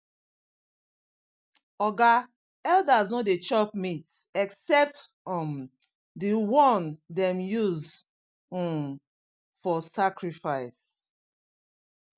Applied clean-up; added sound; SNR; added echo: none; none; none; none.